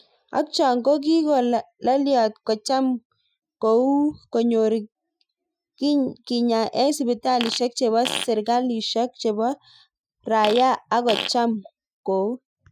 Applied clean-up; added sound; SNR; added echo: classical method Wiener filter.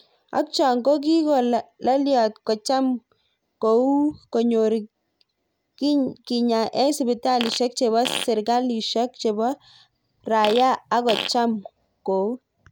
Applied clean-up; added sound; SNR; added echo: none; Fart; 9 dB; none.